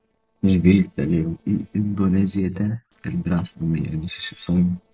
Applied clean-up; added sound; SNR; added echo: neural separator model SepFormer DNS4.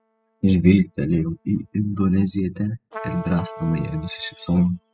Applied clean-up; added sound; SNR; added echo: classical method spectral subtraction.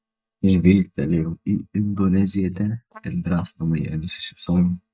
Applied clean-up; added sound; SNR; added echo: neural mask model DeepFilterNet 3.